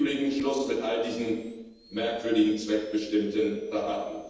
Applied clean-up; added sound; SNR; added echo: neural separator model SepFormer DNS4.